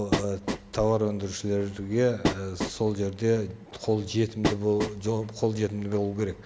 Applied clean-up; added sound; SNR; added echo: none; Train; 7 dB; none.